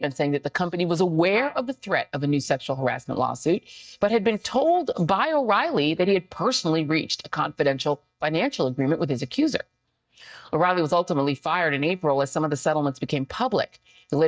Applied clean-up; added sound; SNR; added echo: neural mask model DeepFilterNet 3.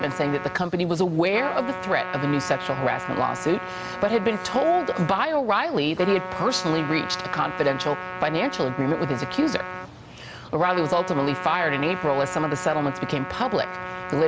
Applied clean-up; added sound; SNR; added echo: none; Trumpet; 9 dB; none.